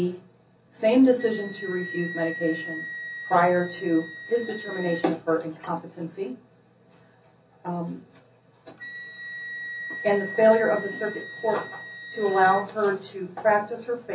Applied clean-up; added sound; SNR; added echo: none; Wind instrument, woodwind instrument; 13 dB; reverberation time 0.3 s.